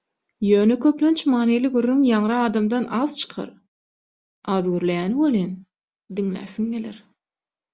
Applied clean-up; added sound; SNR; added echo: none; none; none; none.